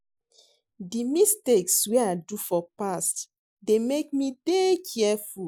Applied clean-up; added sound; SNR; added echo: neural mask model Resemble Enhance denoiser.